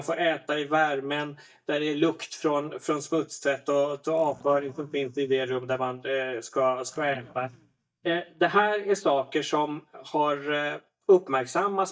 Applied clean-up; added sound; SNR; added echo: neural mask model DeepFilterNet 3.